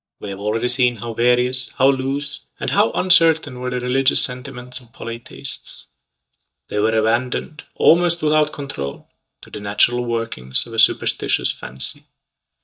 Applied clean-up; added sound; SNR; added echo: neural mask model DeepFilterNet 3.